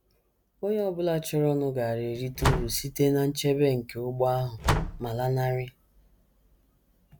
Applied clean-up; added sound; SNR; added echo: none; Slam; 5 dB; none.